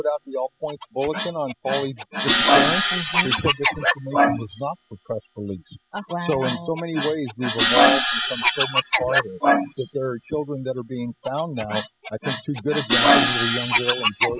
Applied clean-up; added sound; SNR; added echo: classical method spectral subtraction.